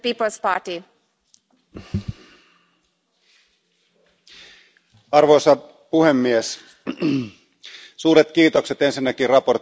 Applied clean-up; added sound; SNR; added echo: none; none; none; none.